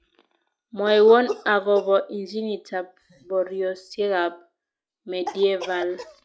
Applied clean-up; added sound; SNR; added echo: classical method log-MMSE.